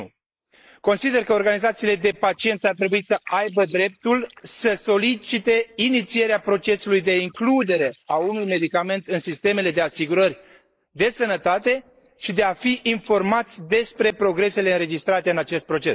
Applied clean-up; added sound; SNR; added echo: neural mask model Resemble Enhance denoiser.